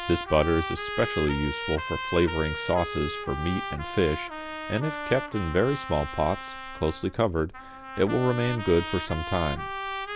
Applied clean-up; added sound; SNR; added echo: none; Trumpet; 8 dB; none.